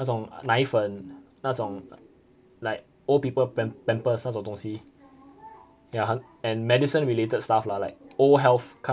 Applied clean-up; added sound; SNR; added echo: none; none; none; none.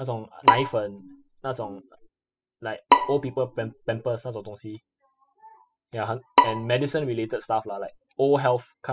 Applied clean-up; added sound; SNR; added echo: classical method spectral subtraction.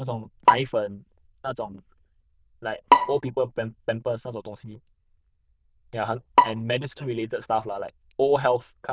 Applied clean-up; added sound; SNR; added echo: neural diffusion model UNIVERSE++.